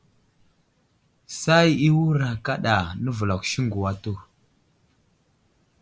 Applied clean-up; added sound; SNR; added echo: none; none; none; none.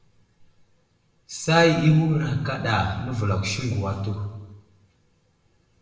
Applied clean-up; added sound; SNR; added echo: none; none; none; reverberation time 1.1 s.